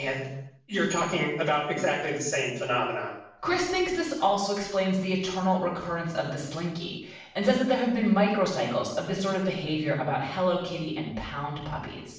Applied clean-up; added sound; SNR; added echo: none; none; none; reverberation time 0.7 s.